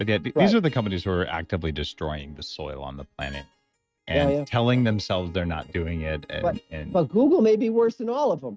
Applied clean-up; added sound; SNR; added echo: neural mask model RNNoise.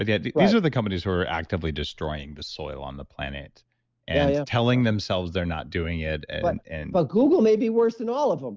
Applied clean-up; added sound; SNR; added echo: none; none; none; none.